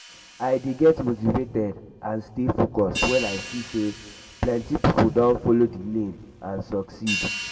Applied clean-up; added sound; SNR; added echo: none; Hi-hat; 12 dB; reverberation time 1.1 s.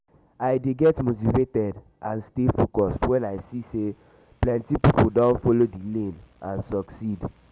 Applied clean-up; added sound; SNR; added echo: none; none; none; none.